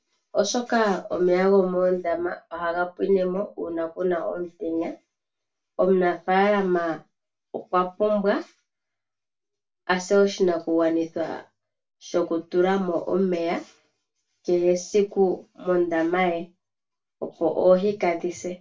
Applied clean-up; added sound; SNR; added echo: none; none; none; reverberation time 0.2 s.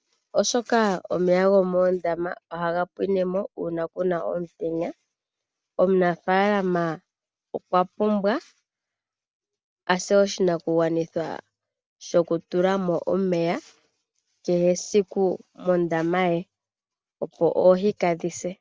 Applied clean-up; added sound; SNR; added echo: none; none; none; none.